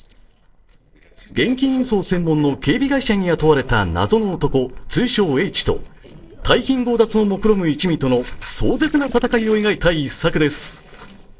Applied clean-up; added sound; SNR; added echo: neural separator model SepFormer DNS4.